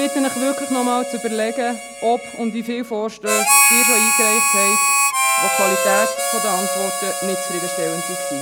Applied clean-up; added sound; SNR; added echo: none; Harmonica; -4 dB; none.